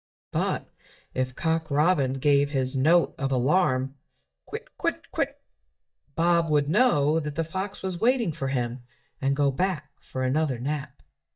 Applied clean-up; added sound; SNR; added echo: neural mask model DeepFilterNet 3.